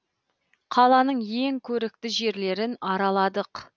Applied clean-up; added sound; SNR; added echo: none; none; none; none.